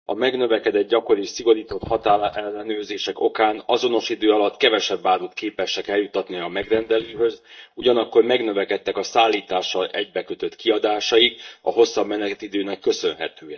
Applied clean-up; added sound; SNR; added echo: neural mask model DeepFilterNet 3.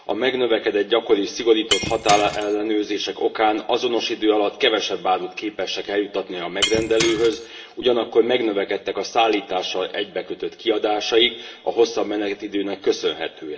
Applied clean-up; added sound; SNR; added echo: none; Shatter; 8 dB; reverberation time 0.8 s.